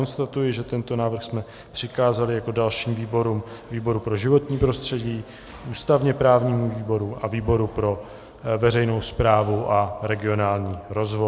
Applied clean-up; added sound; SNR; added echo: none; none; none; none.